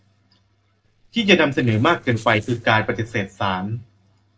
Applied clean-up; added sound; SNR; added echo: neural separator model SepFormer DNS4.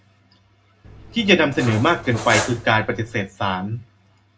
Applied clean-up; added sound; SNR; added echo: none; Cutlery, silverware; 9 dB; reverberation time 0.2 s.